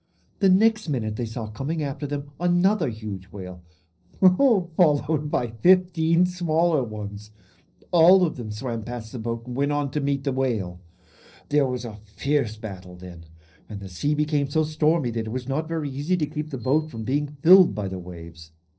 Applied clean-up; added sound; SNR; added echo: neural separator model SepFormer DNS4.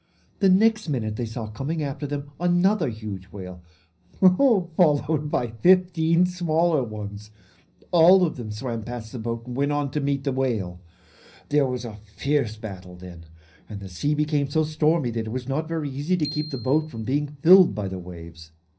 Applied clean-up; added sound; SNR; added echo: none; Bicycle bell; 17 dB; reverberation time 0.5 s.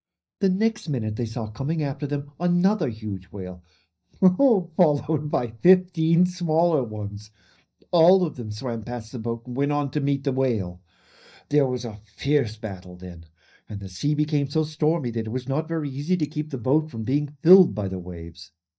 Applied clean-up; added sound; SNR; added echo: neural mask model DeepFilterNet 3.